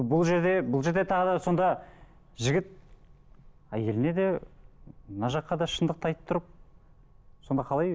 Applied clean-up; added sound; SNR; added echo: none; none; none; none.